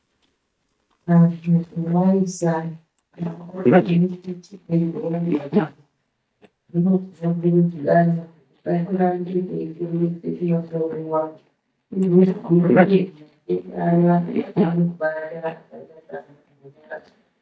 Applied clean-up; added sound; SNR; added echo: neural mask model DeepFilterNet 3.